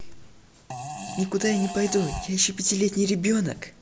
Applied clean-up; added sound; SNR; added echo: none; Fart; 12 dB; none.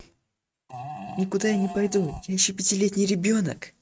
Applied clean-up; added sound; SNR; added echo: neural mask model RNNoise.